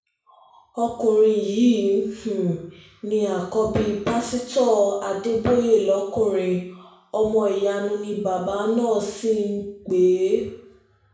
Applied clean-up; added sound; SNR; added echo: none; none; none; reverberation time 0.6 s.